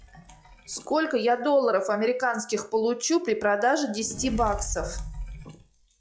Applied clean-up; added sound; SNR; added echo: classical method log-MMSE.